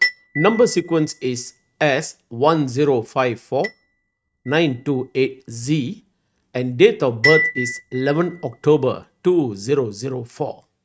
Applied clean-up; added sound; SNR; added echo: neural mask model RNNoise.